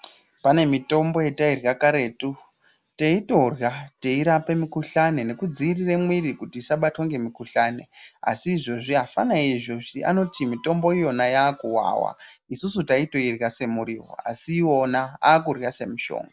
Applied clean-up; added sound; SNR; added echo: none; none; none; none.